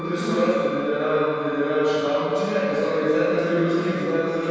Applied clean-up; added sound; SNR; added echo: none; Wind instrument, woodwind instrument; 16 dB; reverberation time 2.2 s.